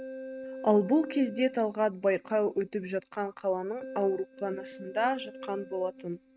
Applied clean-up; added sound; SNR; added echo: neural mask model RNNoise.